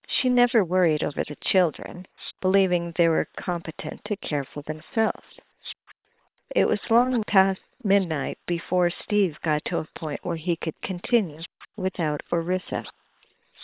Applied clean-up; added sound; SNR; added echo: neural separator model SepFormer WHAM!.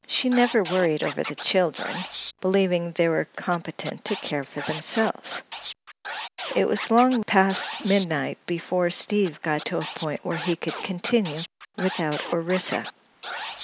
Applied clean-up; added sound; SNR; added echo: none; Scratching (performance technique); 12 dB; none.